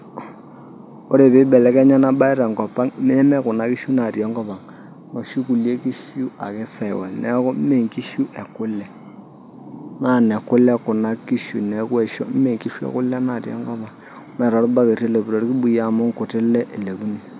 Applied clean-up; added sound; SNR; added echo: none; none; none; none.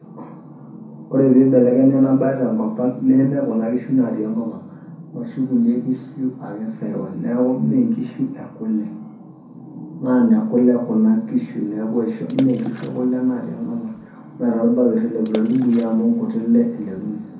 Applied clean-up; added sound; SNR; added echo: none; Water / Splash, splatter; 18 dB; reverberation time 0.5 s.